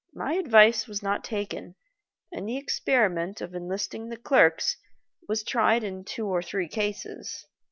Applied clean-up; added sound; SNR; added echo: none; none; none; none.